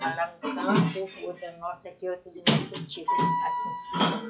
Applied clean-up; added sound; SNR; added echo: classical method log-MMSE.